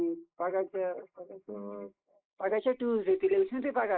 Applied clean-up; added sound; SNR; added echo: neural mask model Resemble Enhance denoiser.